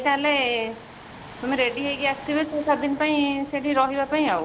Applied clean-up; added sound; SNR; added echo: none; Waves, surf; 18 dB; none.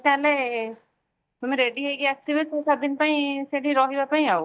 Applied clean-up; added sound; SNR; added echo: neural mask model DeepFilterNet 3.